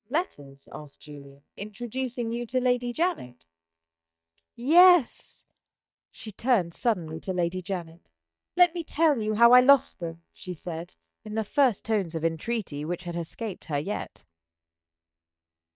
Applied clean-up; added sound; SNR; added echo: neural mask model DeepFilterNet 3.